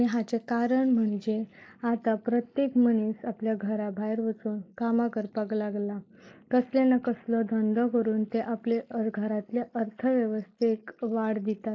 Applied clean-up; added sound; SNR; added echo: neural mask model Resemble Enhance denoiser.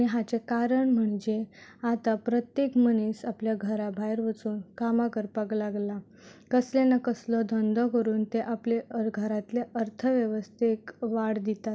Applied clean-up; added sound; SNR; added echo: none; none; none; none.